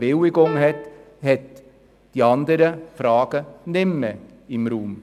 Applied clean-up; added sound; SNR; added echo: none; Piano; 12 dB; none.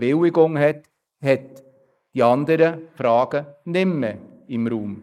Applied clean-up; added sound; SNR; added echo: neural mask model Resemble Enhance denoiser.